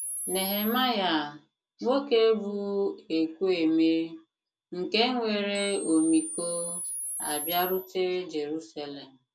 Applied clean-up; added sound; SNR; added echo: none; Camera; -2 dB; none.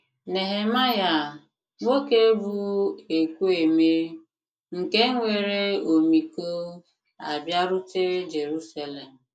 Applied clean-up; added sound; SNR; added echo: neural mask model Resemble Enhance denoiser.